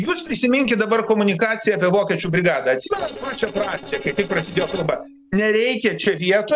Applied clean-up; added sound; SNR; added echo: neural separator model SepFormer DNS4.